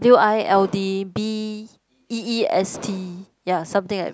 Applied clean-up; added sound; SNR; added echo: none; Explosion; 18 dB; none.